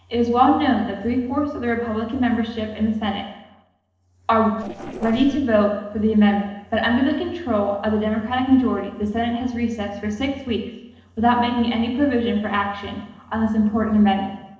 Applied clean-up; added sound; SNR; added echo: neural separator model SepFormer DNS4.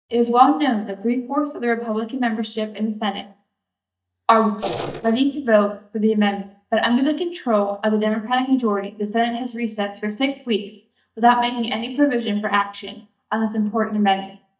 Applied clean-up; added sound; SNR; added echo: neural mask model DeepFilterNet 3.